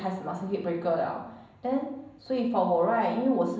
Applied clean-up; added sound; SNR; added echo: none; none; none; reverberation time 0.8 s.